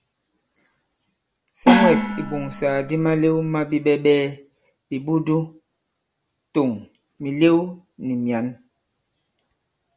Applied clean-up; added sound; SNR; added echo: none; Gong; -1 dB; none.